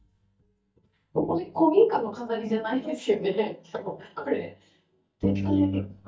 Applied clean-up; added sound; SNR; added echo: neural mask model DeepFilterNet 3.